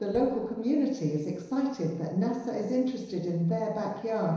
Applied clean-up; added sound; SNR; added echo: neural separator model SepFormer DNS4.